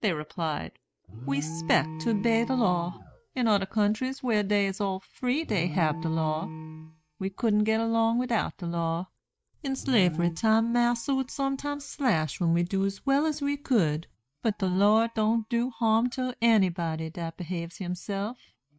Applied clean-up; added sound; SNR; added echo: neural mask model DeepFilterNet 3.